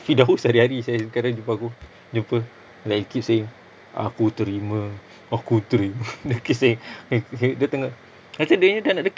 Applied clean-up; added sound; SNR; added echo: none; none; none; none.